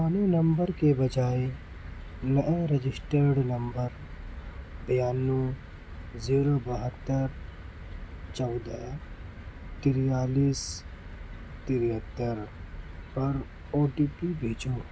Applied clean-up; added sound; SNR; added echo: none; none; none; none.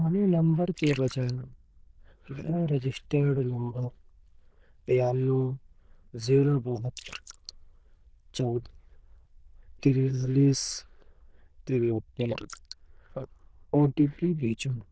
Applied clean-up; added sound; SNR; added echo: neural diffusion model UNIVERSE++.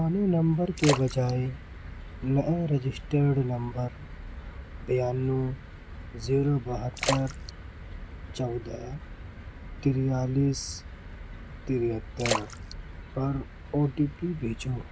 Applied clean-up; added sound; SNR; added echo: none; Splash, splatter; 8 dB; none.